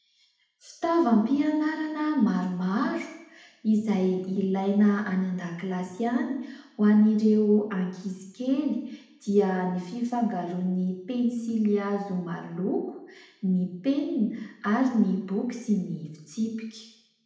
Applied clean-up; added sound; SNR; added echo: none; none; none; reverberation time 0.8 s.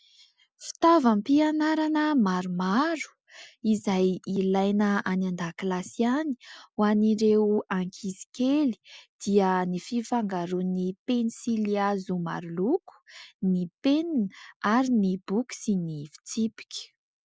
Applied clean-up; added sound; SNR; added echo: none; none; none; none.